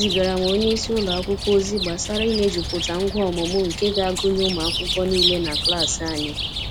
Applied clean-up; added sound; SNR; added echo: none; Chirp, tweet; 4 dB; none.